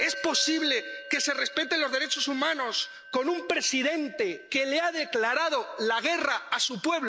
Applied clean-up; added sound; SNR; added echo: none; Musical instrument; 16 dB; none.